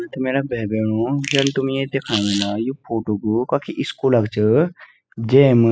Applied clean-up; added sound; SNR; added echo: classical method spectral subtraction.